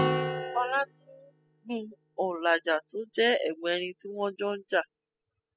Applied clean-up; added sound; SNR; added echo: classical method spectral subtraction.